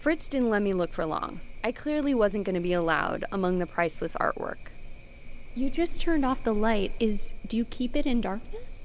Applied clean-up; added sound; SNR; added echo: none; none; none; none.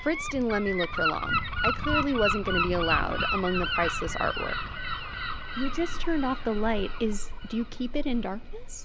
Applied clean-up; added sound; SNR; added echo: none; Gull, seagull; 3 dB; none.